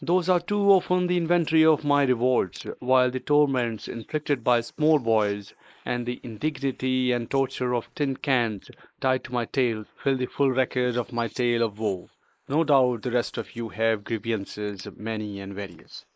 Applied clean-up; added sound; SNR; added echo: neural mask model Resemble Enhance denoiser.